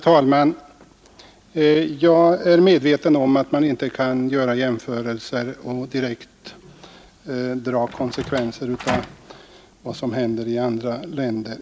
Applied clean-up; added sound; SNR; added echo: none; Door; 11 dB; none.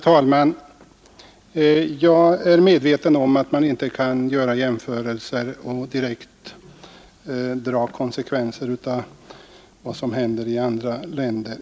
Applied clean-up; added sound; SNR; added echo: none; none; none; none.